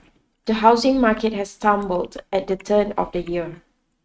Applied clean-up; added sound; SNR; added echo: neural mask model RNNoise.